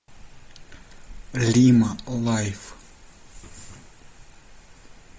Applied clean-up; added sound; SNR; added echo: none; none; none; none.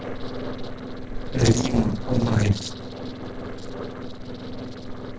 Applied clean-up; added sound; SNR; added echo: neural separator model SepFormer DNS4.